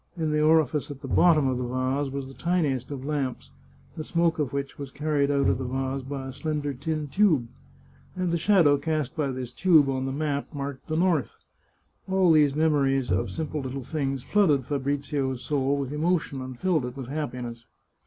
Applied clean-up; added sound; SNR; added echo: none; Bowed string instrument; 11 dB; none.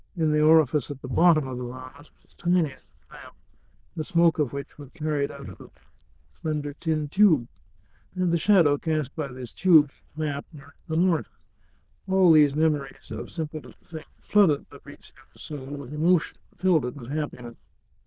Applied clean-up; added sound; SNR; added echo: neural diffusion model UNIVERSE++.